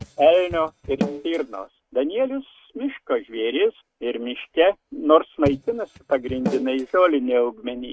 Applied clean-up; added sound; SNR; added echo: neural mask model RNNoise.